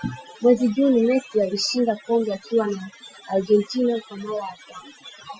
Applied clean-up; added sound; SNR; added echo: classical method Wiener filter.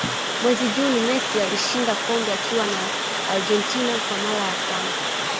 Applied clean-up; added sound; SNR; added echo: none; Water; 0 dB; none.